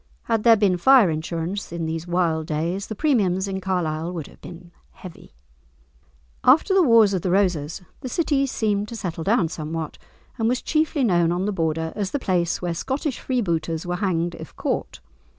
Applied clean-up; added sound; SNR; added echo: none; none; none; none.